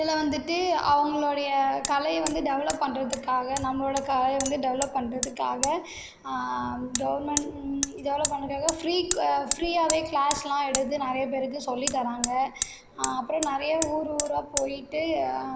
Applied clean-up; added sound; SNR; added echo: none; Hammer; 8 dB; none.